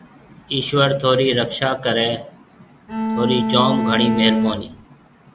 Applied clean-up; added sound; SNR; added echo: none; Bowed string instrument; 0 dB; none.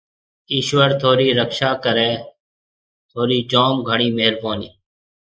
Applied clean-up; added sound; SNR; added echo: neural mask model Resemble Enhance denoiser.